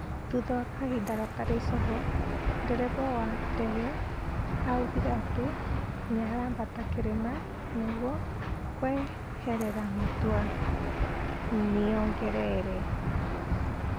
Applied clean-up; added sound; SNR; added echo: none; Engine / Aircraft; -1 dB; none.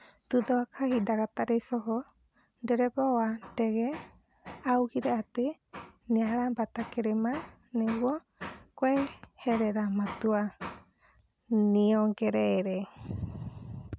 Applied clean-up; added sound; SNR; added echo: none; none; none; none.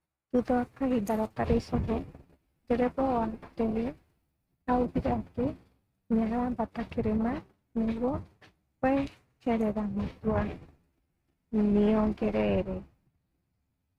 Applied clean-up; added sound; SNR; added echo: neural mask model RNNoise.